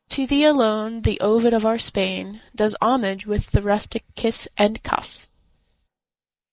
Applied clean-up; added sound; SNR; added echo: neural mask model Resemble Enhance denoiser.